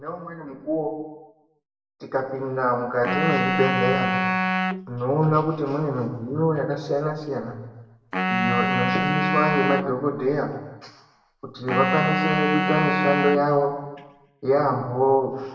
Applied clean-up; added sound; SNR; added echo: none; Wind instrument, woodwind instrument; 1 dB; reverberation time 0.9 s.